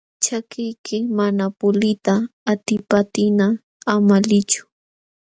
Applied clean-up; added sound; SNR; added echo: none; none; none; none.